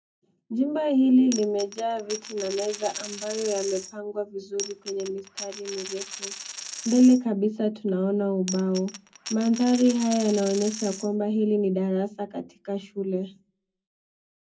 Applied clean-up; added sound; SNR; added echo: none; Coin (dropping); 12 dB; reverberation time 0.3 s.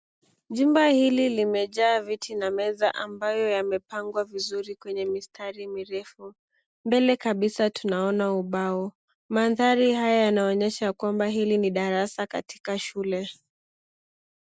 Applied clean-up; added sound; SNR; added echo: none; none; none; none.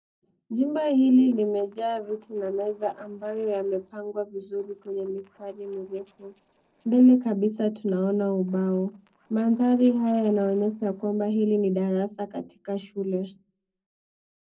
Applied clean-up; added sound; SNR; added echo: neural separator model SepFormer DNS4.